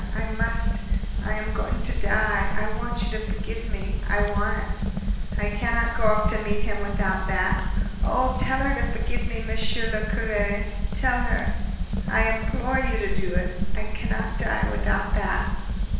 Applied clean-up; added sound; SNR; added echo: none; Fire; -5 dB; reverberation time 1.1 s.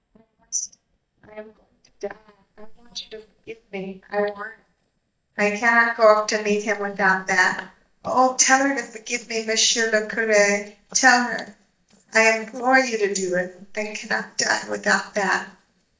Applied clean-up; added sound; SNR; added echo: neural mask model DeepFilterNet 3.